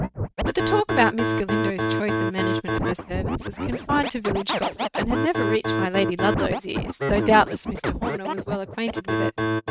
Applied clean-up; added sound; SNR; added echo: neural mask model RNNoise.